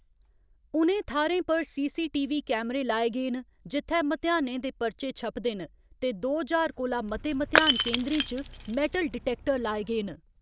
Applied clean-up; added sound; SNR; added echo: none; Shatter / Crushing; 3 dB; none.